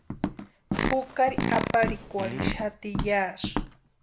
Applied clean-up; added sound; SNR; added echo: none; Fart + Walk, footsteps; 2 dB; none.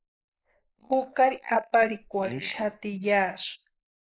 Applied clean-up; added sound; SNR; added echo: neural mask model Resemble Enhance denoiser.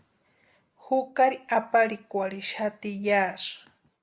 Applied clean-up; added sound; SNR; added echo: none; none; none; none.